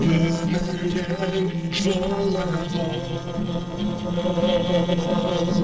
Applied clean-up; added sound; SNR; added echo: neural separator model SepFormer DNS4.